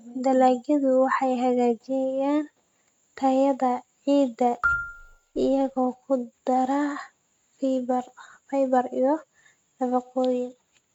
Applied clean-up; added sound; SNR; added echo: neural mask model RNNoise.